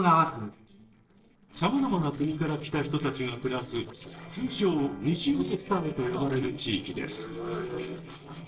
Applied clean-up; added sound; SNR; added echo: neural separator model SepFormer DNS4.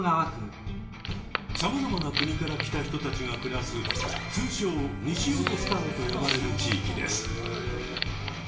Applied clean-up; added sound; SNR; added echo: none; Wood; 8 dB; reverberation time 0.8 s.